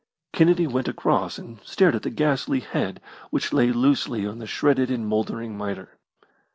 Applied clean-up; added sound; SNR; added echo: none; none; none; none.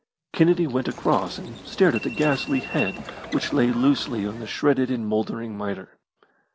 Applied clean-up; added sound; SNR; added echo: none; Subway, metro, underground; 12 dB; none.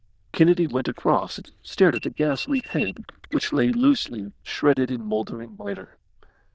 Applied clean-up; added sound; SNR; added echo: neural diffusion model UNIVERSE++.